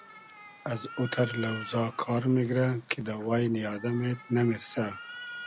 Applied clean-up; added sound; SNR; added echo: none; Cat; 15 dB; none.